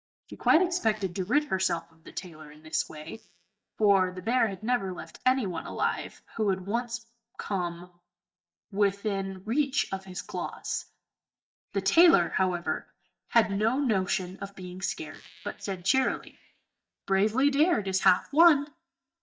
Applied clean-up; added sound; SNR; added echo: neural mask model DeepFilterNet 3.